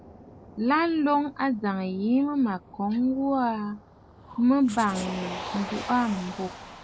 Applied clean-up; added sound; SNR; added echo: none; Writing + Motor vehicle (road); 15 dB; none.